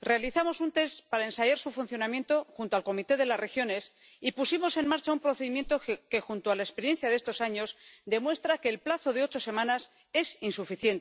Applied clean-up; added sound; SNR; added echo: none; Whoosh, swoosh, swish; 17 dB; none.